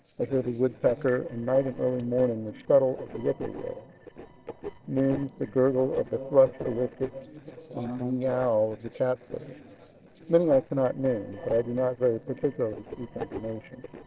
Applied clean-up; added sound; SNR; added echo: neural separator model SepFormer DNS4.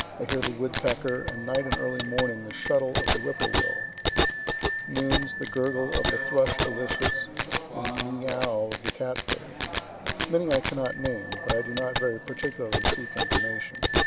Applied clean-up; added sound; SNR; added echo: none; Bicycle bell; -1 dB; none.